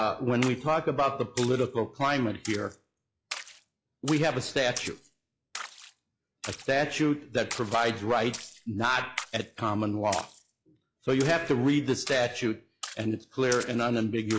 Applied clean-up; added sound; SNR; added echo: classical method log-MMSE.